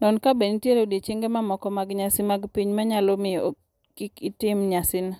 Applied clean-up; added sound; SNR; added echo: none; none; none; none.